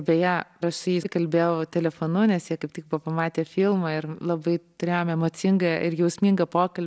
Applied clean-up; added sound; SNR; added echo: none; none; none; none.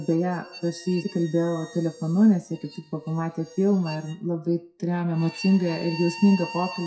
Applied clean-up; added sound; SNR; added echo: classical method WPE with log-MMSE.